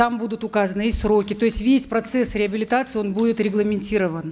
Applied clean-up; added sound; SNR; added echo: none; none; none; none.